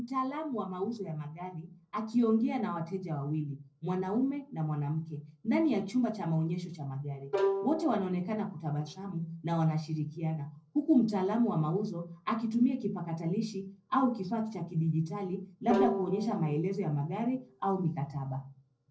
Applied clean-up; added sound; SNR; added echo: neural separator model SepFormer DNS4.